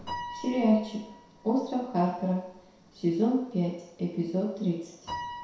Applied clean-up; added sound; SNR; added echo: none; Piano; 15 dB; reverberation time 0.7 s.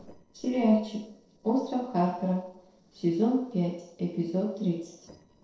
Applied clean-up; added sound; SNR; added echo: neural separator model SepFormer DNS4.